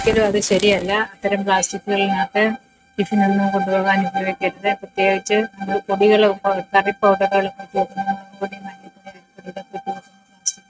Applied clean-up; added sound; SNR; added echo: neural mask model RNNoise.